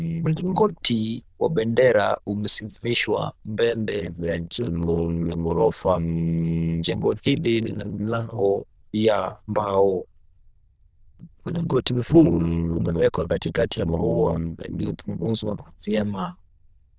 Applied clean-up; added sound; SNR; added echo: neural diffusion model UNIVERSE++.